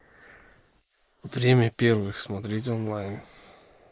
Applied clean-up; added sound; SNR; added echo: neural mask model Resemble Enhance denoiser.